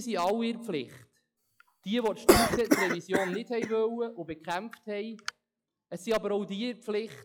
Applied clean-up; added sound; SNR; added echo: classical method log-MMSE.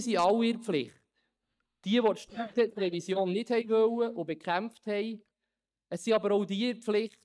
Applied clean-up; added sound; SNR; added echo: neural mask model DeepFilterNet 3.